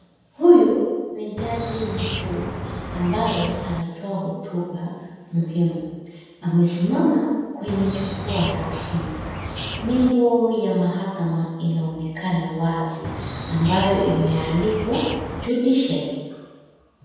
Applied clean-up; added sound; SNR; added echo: none; Bird; 7 dB; reverberation time 1.2 s.